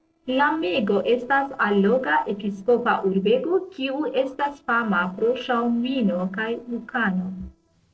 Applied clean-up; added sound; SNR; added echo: neural separator model SepFormer DNS4.